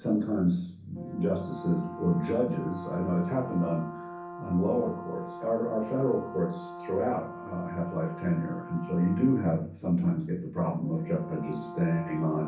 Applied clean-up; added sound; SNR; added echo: none; Brass instrument; 13 dB; reverberation time 0.6 s.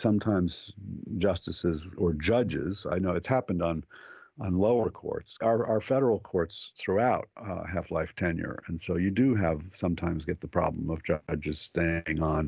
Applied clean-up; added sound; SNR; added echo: none; none; none; none.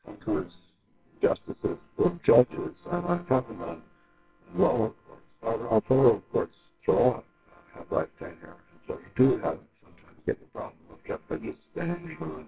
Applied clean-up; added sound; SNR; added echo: neural separator model SepFormer WHAMR!.